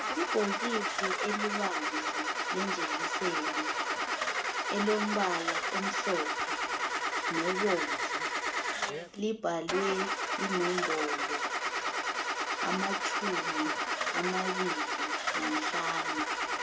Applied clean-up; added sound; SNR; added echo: none; Engine starting / Car; -4 dB; none.